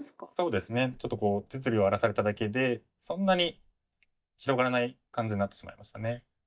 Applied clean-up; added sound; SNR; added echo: neural mask model DeepFilterNet 3.